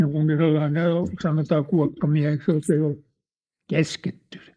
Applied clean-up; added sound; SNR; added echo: neural mask model Resemble Enhance denoiser.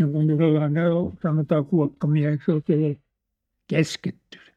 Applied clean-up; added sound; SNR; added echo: neural mask model DeepFilterNet 3.